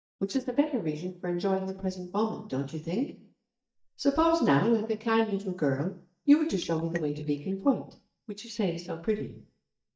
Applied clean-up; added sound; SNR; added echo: neural mask model DeepFilterNet 3.